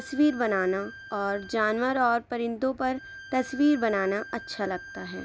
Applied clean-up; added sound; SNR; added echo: none; Bowed string instrument; 17 dB; none.